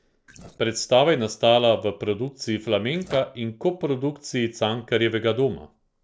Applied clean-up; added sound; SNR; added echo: neural separator model SepFormer DNS4.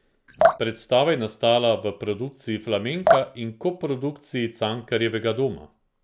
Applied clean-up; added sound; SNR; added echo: none; Drip; 1 dB; none.